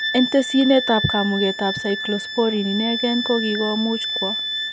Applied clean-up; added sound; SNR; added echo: none; Wind instrument, woodwind instrument; 5 dB; none.